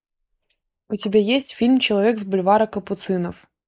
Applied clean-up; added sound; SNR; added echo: neural mask model Resemble Enhance denoiser.